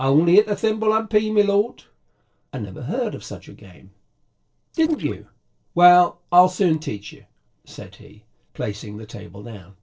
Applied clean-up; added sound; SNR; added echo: neural separator model SepFormer DNS4.